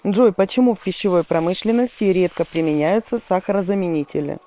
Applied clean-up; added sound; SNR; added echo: neural separator model SepFormer WHAM!.